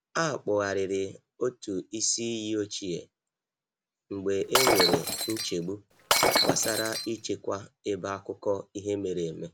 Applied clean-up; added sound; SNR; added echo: none; Shatter; -4 dB; none.